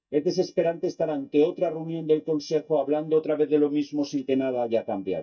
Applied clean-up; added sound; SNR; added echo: neural mask model DeepFilterNet 3.